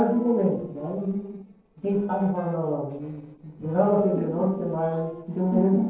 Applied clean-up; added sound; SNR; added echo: neural separator model SepFormer DNS4.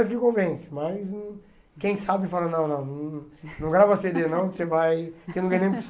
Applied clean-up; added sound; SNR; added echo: none; none; none; none.